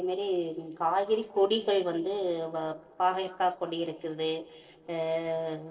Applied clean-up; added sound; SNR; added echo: neural separator model SepFormer DNS4.